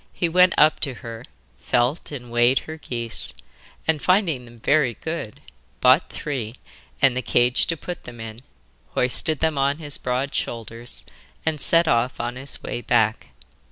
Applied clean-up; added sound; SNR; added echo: none; none; none; none.